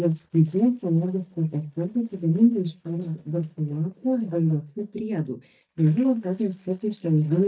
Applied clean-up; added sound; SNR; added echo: neural mask model DeepFilterNet 3.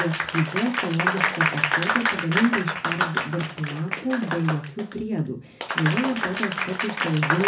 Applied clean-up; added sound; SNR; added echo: none; Applause; 0 dB; reverberation time 0.4 s.